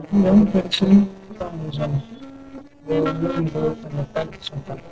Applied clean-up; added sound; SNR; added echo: neural separator model SepFormer DNS4.